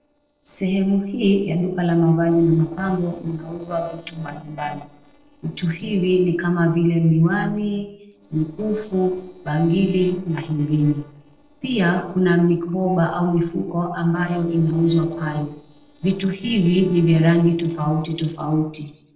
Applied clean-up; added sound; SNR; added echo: neural separator model SepFormer DNS4.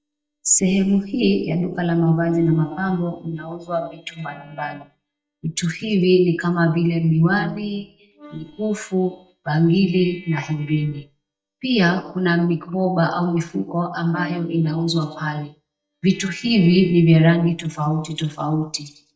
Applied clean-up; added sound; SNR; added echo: neural mask model DeepFilterNet 3.